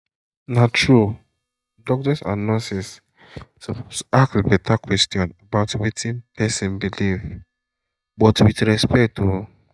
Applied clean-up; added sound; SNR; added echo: neural mask model DeepFilterNet 3.